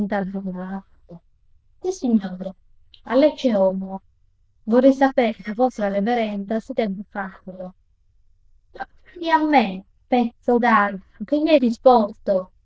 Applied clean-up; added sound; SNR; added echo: neural diffusion model UNIVERSE++.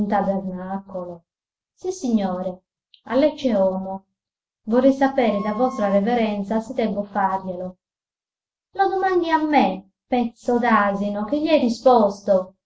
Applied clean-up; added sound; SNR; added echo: none; Wind instrument, woodwind instrument; 16 dB; none.